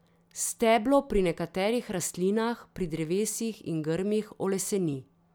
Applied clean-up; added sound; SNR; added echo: none; none; none; none.